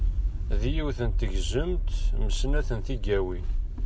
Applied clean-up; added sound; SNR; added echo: none; none; none; none.